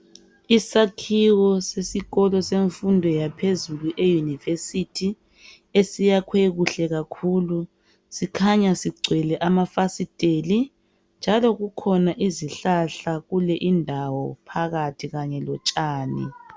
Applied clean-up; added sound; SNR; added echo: none; none; none; none.